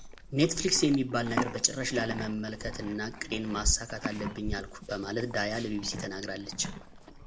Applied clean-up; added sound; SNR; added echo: none; Livestock, farm animals, working animals; 7 dB; none.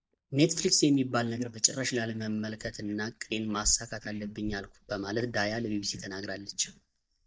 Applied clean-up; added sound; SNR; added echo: neural mask model DeepFilterNet 3.